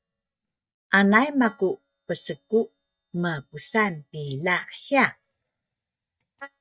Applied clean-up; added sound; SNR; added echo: neural mask model DeepFilterNet 3.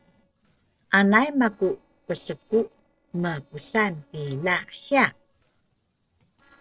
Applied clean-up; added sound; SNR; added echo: neural separator model SepFormer DNS4.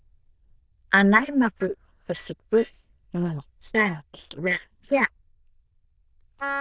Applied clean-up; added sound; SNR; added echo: neural diffusion model UNIVERSE++.